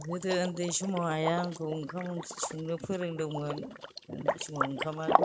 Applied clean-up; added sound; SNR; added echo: neural mask model RNNoise.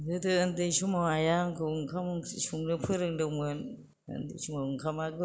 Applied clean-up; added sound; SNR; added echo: none; none; none; none.